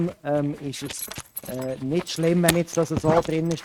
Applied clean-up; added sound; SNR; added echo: neural mask model RNNoise.